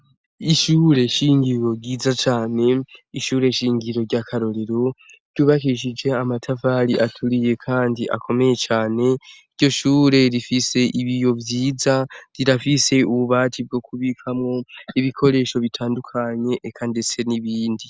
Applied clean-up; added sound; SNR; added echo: none; none; none; none.